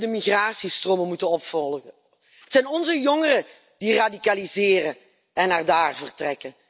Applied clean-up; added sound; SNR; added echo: none; none; none; none.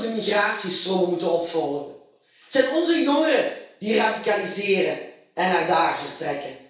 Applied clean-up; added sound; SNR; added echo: none; none; none; reverberation time 0.6 s.